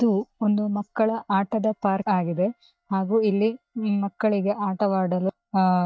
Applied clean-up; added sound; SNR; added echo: neural mask model DeepFilterNet 3.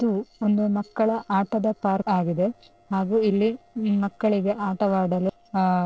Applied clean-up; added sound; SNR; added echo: neural separator model SepFormer DNS4.